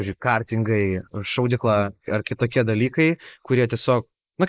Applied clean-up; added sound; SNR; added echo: neural mask model Resemble Enhance denoiser.